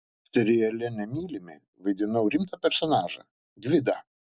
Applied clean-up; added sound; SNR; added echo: none; none; none; none.